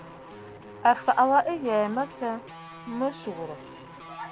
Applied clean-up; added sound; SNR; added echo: none; Guitar; 16 dB; none.